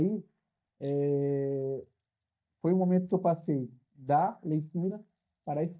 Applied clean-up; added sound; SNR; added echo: neural mask model DeepFilterNet 3.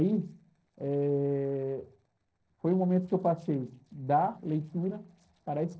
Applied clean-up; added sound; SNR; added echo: neural separator model SepFormer DNS4.